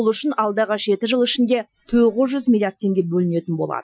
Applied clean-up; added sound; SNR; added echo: classical method Wiener filter.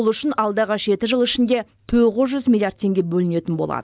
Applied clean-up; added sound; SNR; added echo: none; none; none; none.